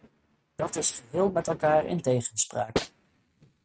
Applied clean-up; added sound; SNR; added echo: neural mask model RNNoise.